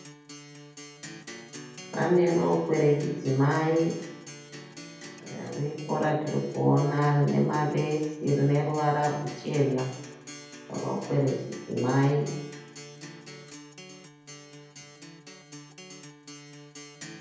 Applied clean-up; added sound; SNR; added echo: none; Acoustic guitar; 16 dB; reverberation time 0.8 s.